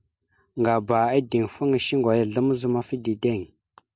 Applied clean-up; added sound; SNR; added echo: none; none; none; none.